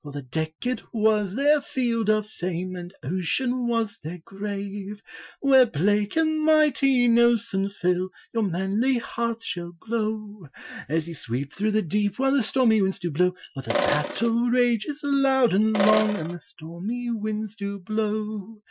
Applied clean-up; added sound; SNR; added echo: classical method Wiener filter.